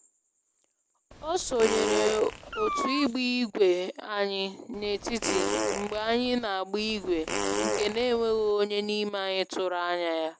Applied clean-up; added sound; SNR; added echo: none; Meow + Fart; 4 dB; none.